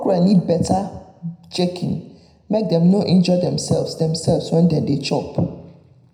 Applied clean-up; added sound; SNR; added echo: none; none; none; reverberation time 0.8 s.